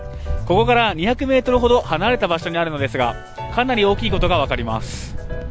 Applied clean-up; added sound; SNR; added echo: none; none; none; none.